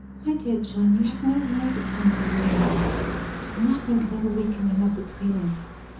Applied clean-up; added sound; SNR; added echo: none; Car passing by / Engine / Truck; 4 dB; reverberation time 0.8 s.